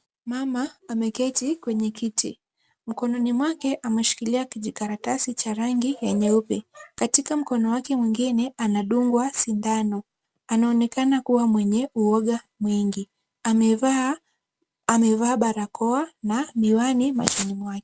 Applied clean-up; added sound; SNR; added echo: none; none; none; none.